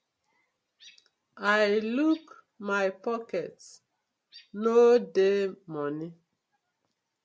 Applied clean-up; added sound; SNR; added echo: none; none; none; none.